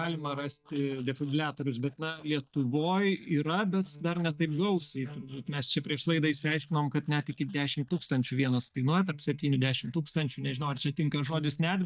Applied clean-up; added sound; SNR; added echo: neural mask model DeepFilterNet 3.